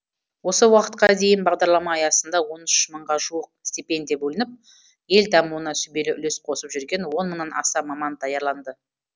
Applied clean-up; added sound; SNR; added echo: none; none; none; none.